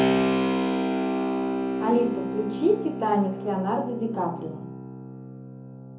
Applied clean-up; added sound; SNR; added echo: none; Keyboard (musical); -1 dB; reverberation time 0.6 s.